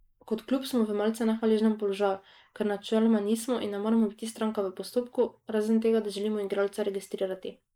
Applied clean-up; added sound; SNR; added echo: neural mask model Resemble Enhance denoiser.